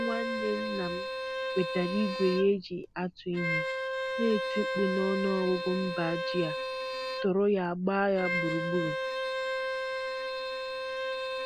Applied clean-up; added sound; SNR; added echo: none; Bowed string instrument; 2 dB; none.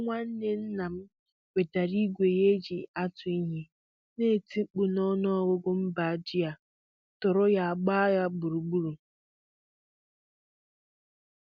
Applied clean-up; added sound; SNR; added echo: none; none; none; none.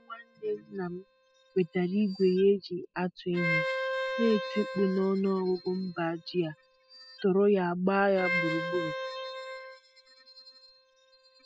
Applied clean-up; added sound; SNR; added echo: classical method spectral subtraction.